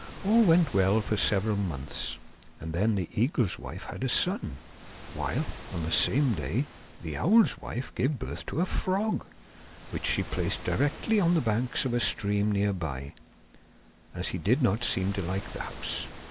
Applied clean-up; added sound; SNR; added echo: none; Waves, surf; 16 dB; none.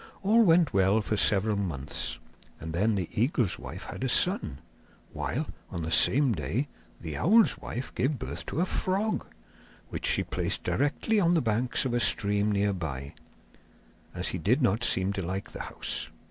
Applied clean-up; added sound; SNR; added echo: none; none; none; none.